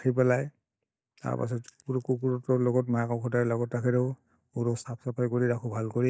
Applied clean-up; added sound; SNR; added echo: neural mask model DeepFilterNet 3.